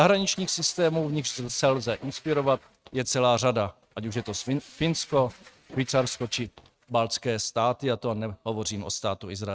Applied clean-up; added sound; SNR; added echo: neural mask model RNNoise.